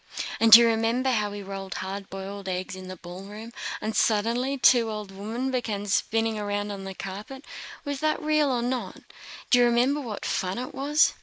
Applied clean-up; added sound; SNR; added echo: neural mask model Resemble Enhance denoiser.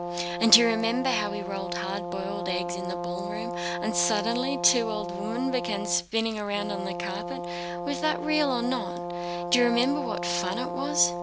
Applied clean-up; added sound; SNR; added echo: none; Brass instrument; 4 dB; none.